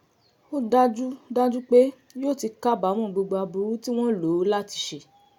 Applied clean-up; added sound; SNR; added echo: none; none; none; none.